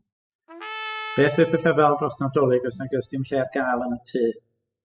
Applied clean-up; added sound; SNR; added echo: classical method spectral subtraction.